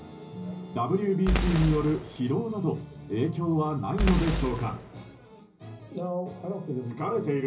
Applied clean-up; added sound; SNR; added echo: none; Boom; 3 dB; reverberation time 0.5 s.